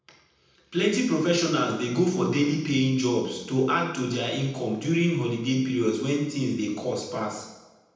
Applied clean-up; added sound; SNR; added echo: none; none; none; reverberation time 0.9 s.